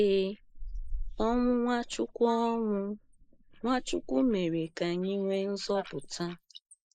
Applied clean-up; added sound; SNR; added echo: neural mask model Resemble Enhance denoiser.